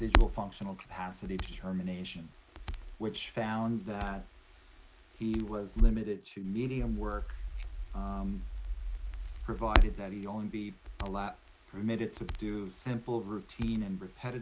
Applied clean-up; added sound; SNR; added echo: none; Crackle; -3 dB; none.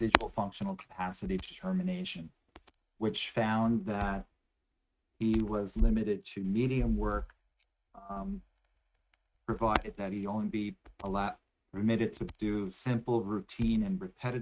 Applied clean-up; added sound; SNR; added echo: neural mask model RNNoise.